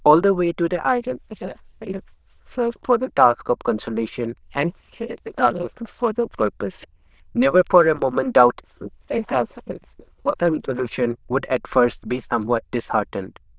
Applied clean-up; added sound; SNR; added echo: neural diffusion model UNIVERSE++.